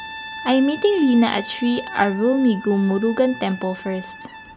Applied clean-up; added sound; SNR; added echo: none; Brass instrument; 15 dB; none.